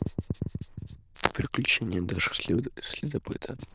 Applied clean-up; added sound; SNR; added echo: neural diffusion model UNIVERSE++.